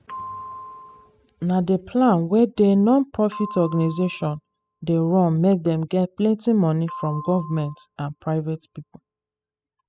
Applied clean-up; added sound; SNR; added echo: classical method spectral subtraction.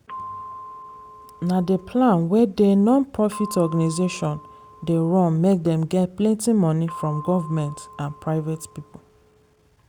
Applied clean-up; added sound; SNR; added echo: none; Percussion; 18 dB; none.